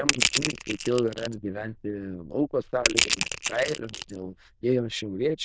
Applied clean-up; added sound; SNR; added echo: neural diffusion model UNIVERSE++.